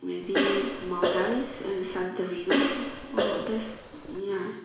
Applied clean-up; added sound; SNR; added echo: none; Cough; -1 dB; reverberation time 0.7 s.